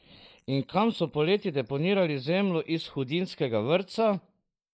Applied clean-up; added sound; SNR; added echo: neural mask model Resemble Enhance denoiser.